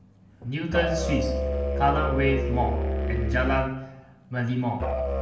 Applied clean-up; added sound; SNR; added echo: none; Musical instrument; 0 dB; reverberation time 0.9 s.